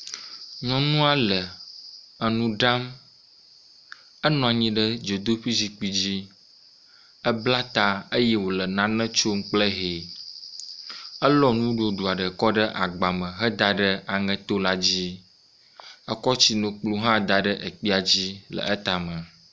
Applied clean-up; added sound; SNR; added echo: none; none; none; none.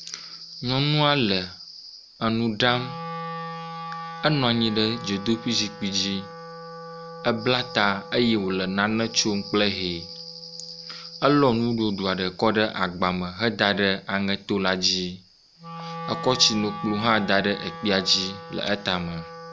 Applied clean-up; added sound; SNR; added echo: none; Wind instrument, woodwind instrument; 14 dB; none.